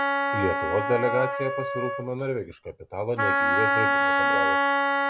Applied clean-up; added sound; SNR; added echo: none; Wind instrument, woodwind instrument; -5 dB; none.